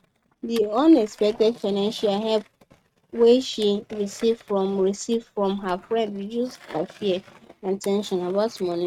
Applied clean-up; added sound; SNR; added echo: neural mask model RNNoise.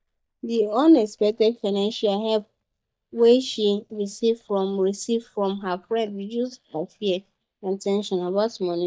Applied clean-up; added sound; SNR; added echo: neural mask model DeepFilterNet 3.